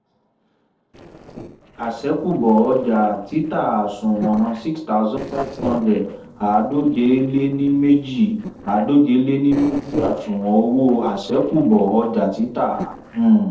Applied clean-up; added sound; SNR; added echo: neural separator model SepFormer DNS4.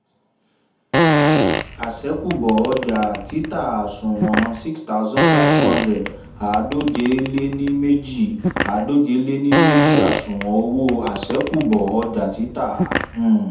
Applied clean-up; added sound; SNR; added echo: none; Fart; 0 dB; reverberation time 0.6 s.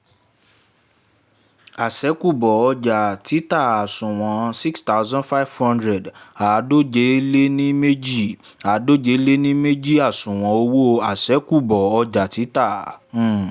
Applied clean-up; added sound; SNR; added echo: none; none; none; none.